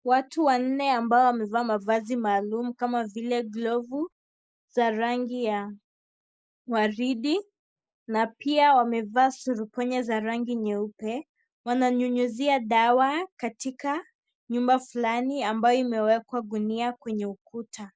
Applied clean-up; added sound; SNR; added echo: neural mask model Resemble Enhance denoiser.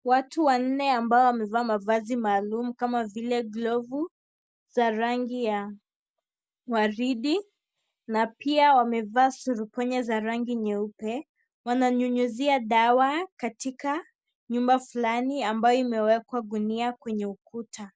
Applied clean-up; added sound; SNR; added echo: none; none; none; none.